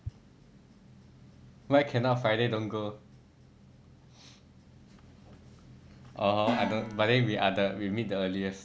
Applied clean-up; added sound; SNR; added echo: none; Gong; 7 dB; none.